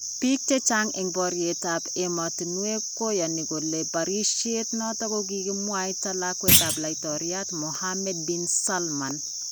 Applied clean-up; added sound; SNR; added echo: none; Thump, thud; -2 dB; none.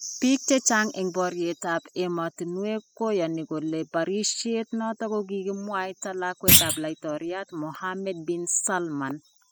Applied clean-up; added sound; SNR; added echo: classical method spectral subtraction.